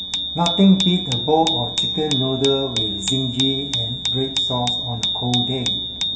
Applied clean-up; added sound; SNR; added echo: none; Bicycle bell; 2 dB; reverberation time 2.0 s.